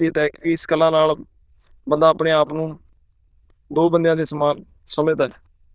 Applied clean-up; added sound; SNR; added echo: neural diffusion model UNIVERSE++.